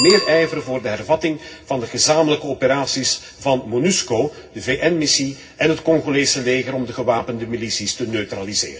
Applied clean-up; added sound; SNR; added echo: none; Bicycle bell; 14 dB; reverberation time 0.4 s.